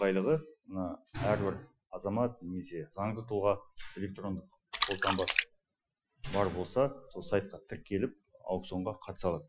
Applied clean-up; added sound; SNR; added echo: classical method Wiener filter.